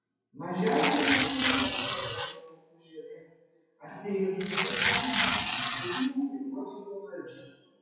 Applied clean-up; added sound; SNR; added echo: classical method WPE with log-MMSE.